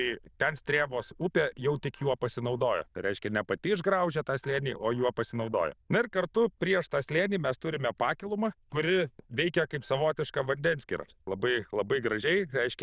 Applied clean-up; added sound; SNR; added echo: neural diffusion model UNIVERSE++.